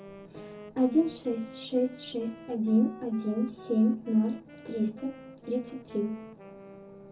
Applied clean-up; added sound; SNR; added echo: none; Wind instrument, woodwind instrument; 17 dB; reverberation time 0.3 s.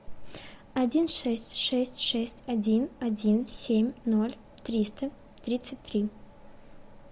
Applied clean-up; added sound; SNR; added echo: none; none; none; none.